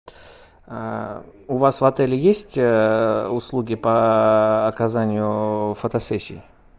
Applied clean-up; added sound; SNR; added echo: none; none; none; none.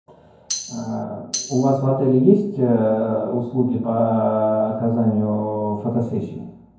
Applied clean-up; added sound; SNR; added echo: none; Tambourine; 10 dB; reverberation time 0.9 s.